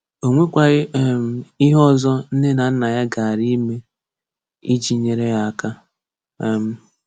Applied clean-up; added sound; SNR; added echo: none; none; none; none.